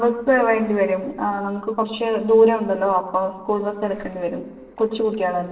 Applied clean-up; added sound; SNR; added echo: neural separator model SepFormer DNS4.